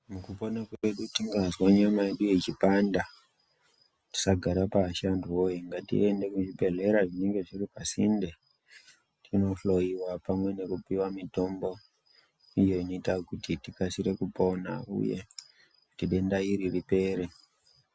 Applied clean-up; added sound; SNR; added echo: none; none; none; none.